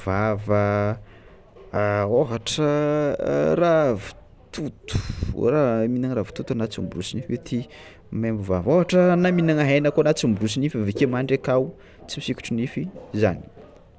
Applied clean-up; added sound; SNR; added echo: none; none; none; none.